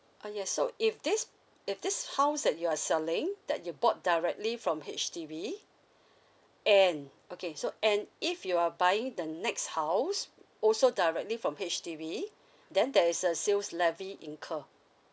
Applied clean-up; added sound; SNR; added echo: none; none; none; none.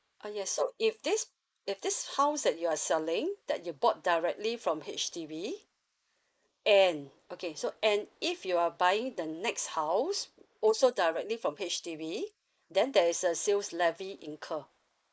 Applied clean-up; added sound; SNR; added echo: neural mask model Resemble Enhance denoiser.